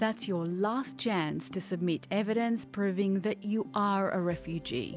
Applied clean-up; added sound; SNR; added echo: none; none; none; none.